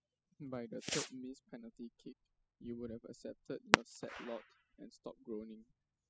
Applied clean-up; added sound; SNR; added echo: classical method spectral subtraction.